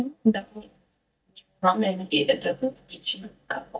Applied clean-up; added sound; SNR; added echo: neural mask model DeepFilterNet 3.